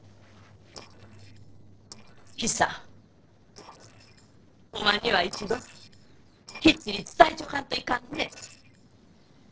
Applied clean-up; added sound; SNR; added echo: neural separator model SepFormer DNS4.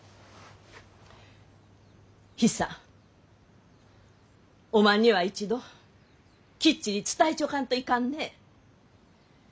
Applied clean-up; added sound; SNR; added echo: none; none; none; none.